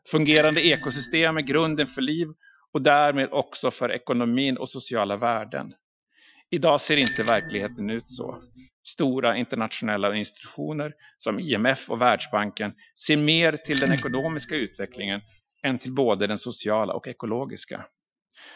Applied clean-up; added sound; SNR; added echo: classical method Wiener filter.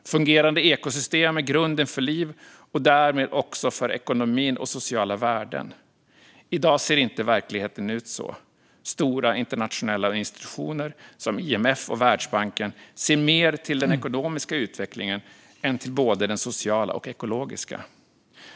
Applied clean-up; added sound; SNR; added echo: none; none; none; none.